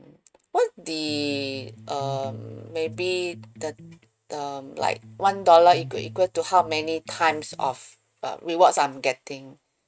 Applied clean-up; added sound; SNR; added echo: neural mask model RNNoise.